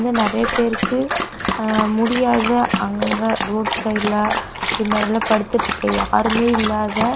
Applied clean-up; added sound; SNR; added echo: none; Dog; 4 dB; none.